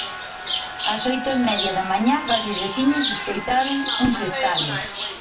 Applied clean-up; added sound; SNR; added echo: none; Chirp, tweet; 3 dB; reverberation time 0.2 s.